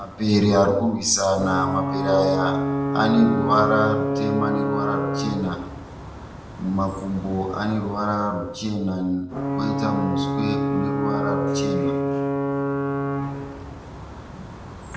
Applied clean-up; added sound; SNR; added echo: none; Alarm / Ocean / Boat, Water vehicle; 2 dB; reverberation time 0.7 s.